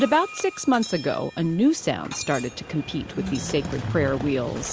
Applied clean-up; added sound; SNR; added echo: none; Bass guitar; 9 dB; none.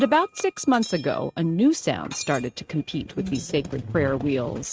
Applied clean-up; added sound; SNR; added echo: neural mask model RNNoise.